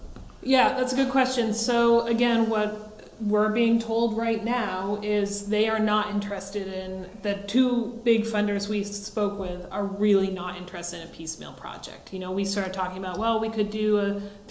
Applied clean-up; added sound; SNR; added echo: none; none; none; none.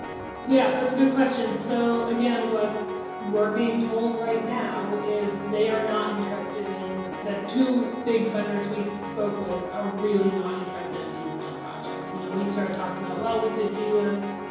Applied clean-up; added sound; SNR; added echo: none; Piano; 7 dB; reverberation time 0.9 s.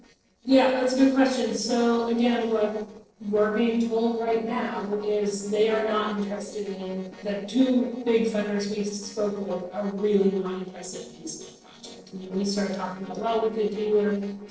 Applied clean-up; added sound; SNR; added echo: neural separator model SepFormer DNS4.